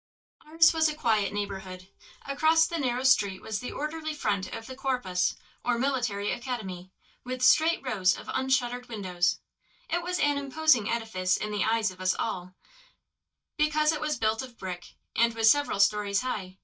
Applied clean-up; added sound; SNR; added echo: neural mask model DeepFilterNet 3.